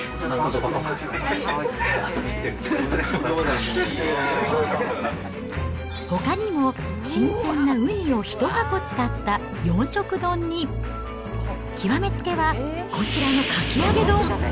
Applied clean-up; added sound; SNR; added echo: none; none; none; none.